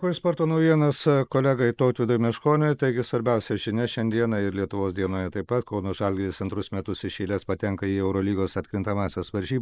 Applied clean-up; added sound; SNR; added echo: neural mask model Resemble Enhance denoiser.